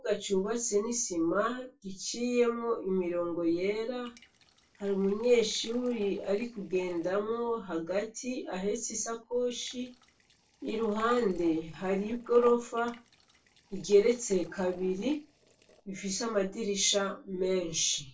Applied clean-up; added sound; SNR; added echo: neural separator model SepFormer DNS4.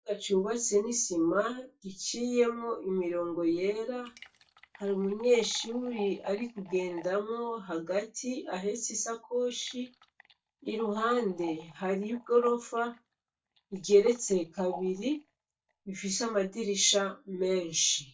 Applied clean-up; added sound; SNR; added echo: neural mask model DeepFilterNet 3.